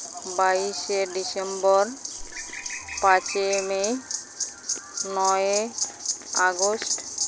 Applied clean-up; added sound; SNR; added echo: none; Bird; 13 dB; none.